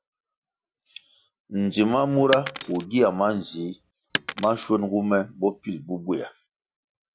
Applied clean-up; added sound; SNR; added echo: none; Shatter; 10 dB; none.